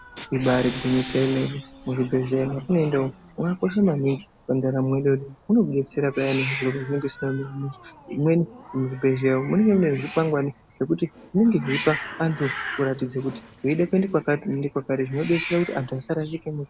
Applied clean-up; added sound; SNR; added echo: none; Hiss; 15 dB; none.